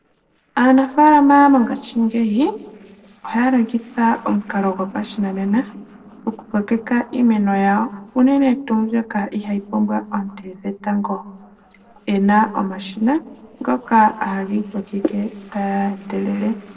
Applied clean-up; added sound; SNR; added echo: neural separator model SepFormer DNS4.